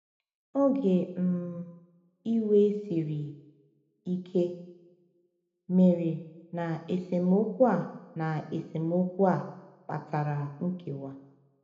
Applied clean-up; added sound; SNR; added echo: none; none; none; reverberation time 0.9 s.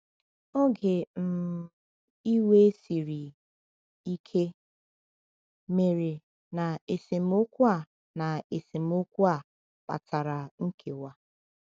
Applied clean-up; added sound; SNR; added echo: none; none; none; none.